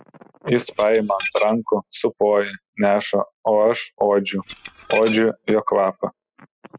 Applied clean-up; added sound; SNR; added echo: classical method spectral subtraction.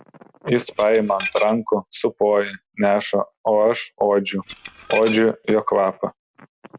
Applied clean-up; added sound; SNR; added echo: none; Dishes, pots, and pans / Glass; 12 dB; none.